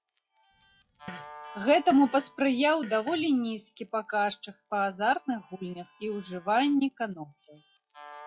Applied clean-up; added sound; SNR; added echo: classical method log-MMSE.